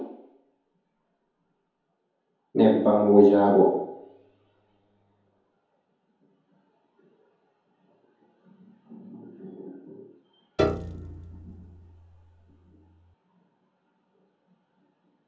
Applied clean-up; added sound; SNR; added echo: none; Piano; 5 dB; reverberation time 0.9 s.